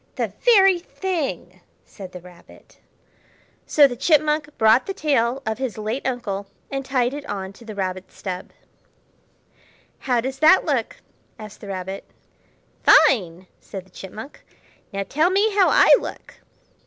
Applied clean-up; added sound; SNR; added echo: none; none; none; none.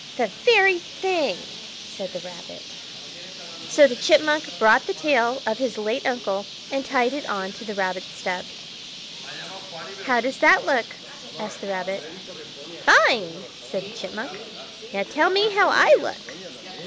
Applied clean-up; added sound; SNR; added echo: none; Bird; 13 dB; none.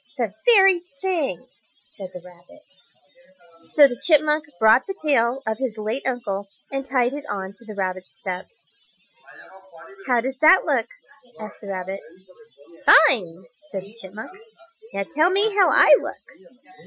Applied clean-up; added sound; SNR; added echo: classical method Wiener filter.